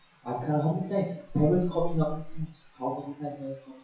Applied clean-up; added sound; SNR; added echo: classical method WPE with log-MMSE.